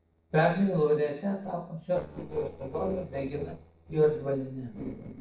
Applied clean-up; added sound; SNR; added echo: neural separator model SepFormer DNS4.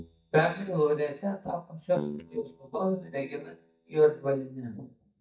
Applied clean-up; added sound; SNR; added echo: neural mask model DeepFilterNet 3.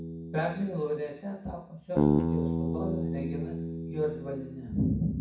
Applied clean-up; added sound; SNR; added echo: none; Bass guitar; -1 dB; reverberation time 0.6 s.